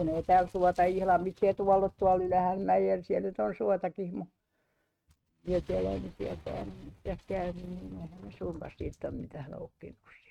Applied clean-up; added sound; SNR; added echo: neural mask model RNNoise.